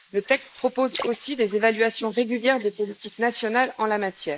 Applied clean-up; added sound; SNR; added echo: neural mask model Resemble Enhance denoiser.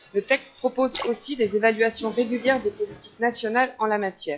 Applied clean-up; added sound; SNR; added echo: classical method log-MMSE.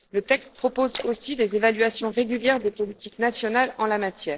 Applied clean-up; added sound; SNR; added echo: neural separator model SepFormer DNS4.